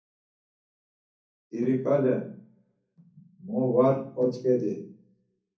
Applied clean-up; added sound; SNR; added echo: none; none; none; reverberation time 0.6 s.